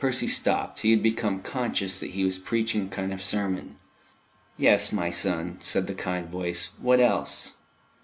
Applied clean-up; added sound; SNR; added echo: none; none; none; none.